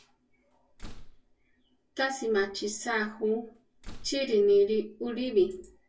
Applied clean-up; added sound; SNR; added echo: none; Slam; 15 dB; reverberation time 0.1 s.